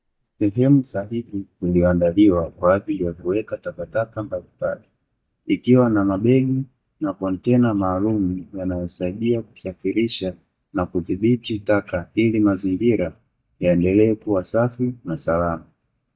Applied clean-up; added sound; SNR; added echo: neural mask model DeepFilterNet 3.